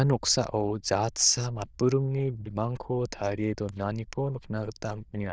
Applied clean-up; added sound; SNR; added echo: neural diffusion model UNIVERSE++.